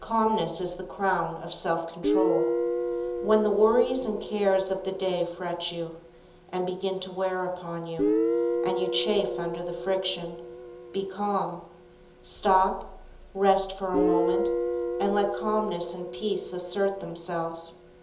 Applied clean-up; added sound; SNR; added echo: none; Guitar; 3 dB; reverberation time 1.2 s.